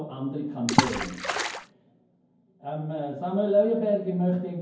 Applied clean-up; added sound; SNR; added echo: none; Water / Splash, splatter; -1 dB; reverberation time 0.9 s.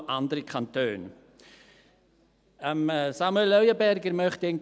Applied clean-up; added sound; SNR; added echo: none; none; none; none.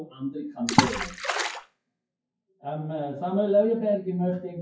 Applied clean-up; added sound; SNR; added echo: classical method WPE with log-MMSE.